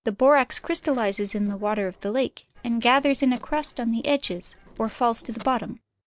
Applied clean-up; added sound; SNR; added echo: neural separator model SepFormer DNS4.